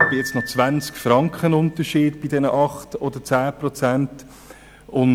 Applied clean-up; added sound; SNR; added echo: none; Piano; 11 dB; none.